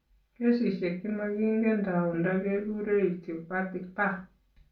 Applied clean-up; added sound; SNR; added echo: none; none; none; reverberation time 0.3 s.